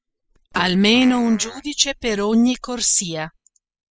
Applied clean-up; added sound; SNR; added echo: classical method spectral subtraction.